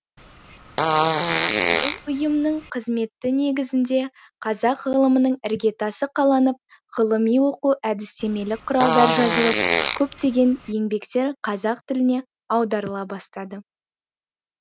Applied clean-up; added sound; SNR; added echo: none; Fart; -1 dB; none.